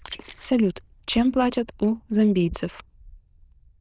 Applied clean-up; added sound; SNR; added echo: neural diffusion model UNIVERSE++.